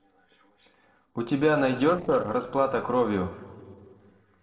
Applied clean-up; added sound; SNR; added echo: neural separator model SepFormer DNS4.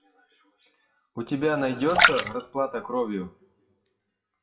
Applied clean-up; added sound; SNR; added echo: classical method WPE with log-MMSE.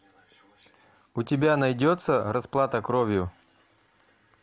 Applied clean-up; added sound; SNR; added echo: none; none; none; none.